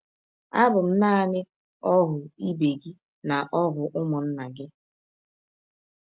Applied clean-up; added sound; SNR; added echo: none; none; none; none.